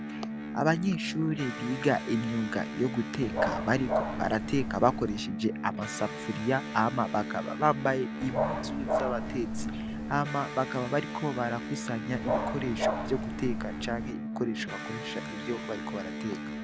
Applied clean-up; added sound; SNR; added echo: none; Electric guitar + Dog; 3 dB; none.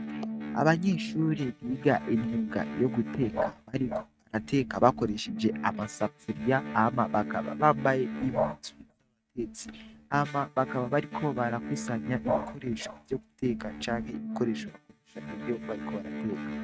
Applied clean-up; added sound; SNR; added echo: neural mask model RNNoise.